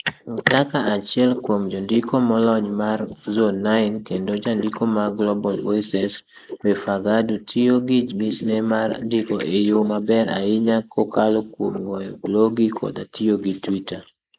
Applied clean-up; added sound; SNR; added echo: neural mask model Resemble Enhance denoiser.